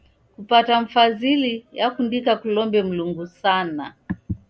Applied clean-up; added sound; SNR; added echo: none; none; none; none.